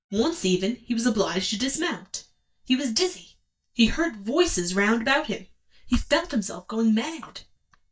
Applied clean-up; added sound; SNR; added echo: neural mask model DeepFilterNet 3.